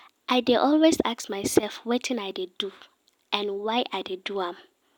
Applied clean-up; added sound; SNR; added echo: none; none; none; none.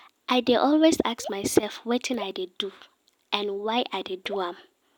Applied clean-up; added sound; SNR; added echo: none; Raindrop / Drip; 16 dB; none.